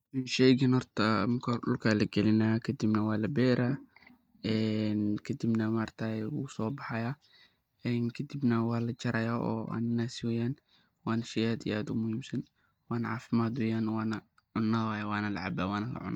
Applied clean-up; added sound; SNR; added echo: neural mask model DeepFilterNet 3.